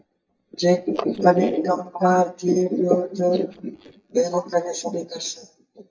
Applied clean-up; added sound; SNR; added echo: neural mask model DeepFilterNet 3.